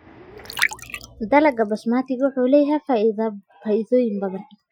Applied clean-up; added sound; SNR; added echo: classical method Wiener filter.